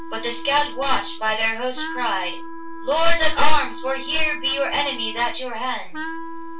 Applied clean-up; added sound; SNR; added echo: none; Wind instrument, woodwind instrument; 16 dB; reverberation time 0.2 s.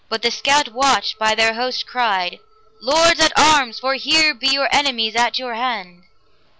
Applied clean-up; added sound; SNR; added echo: none; none; none; none.